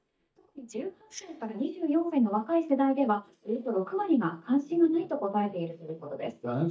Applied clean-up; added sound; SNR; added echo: neural mask model DeepFilterNet 3.